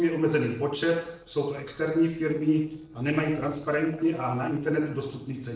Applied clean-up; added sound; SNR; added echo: neural separator model SepFormer DNS4.